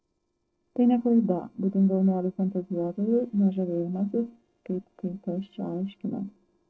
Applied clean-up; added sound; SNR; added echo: neural separator model SepFormer DNS4.